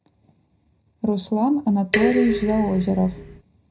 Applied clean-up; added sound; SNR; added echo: none; Dishes, pots, and pans; 3 dB; reverberation time 0.3 s.